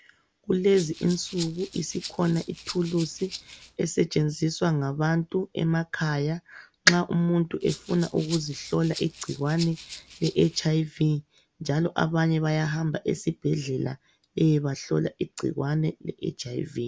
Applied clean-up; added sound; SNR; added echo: none; Rattle (instrument); 16 dB; none.